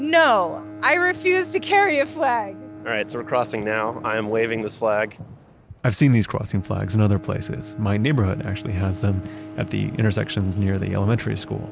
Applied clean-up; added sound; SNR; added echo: none; Bowed string instrument; 16 dB; none.